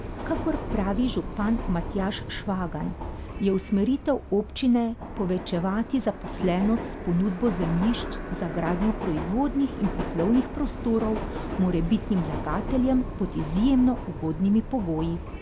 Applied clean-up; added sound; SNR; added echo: none; Subway, metro, underground; 7 dB; none.